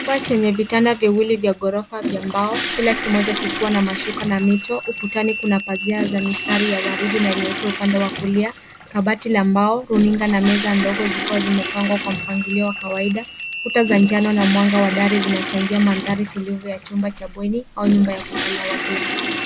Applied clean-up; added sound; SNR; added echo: none; Toilet flush / Water + Bell; 7 dB; none.